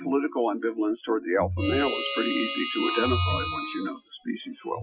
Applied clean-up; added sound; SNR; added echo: classical method Wiener filter.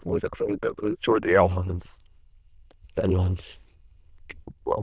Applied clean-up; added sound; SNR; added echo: neural diffusion model UNIVERSE++.